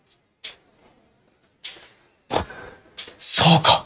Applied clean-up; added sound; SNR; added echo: neural mask model RNNoise.